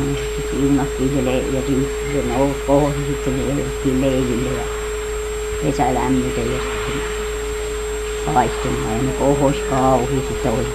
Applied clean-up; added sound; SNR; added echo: none; Telephone; 4 dB; none.